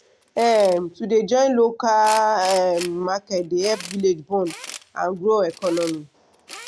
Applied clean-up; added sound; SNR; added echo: none; Tools; 17 dB; none.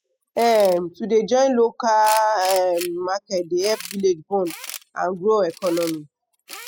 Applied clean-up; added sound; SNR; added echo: classical method spectral subtraction.